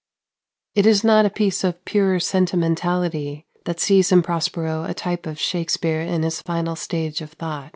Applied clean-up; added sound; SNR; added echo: none; none; none; none.